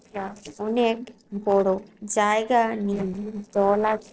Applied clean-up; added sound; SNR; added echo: neural separator model SepFormer DNS4.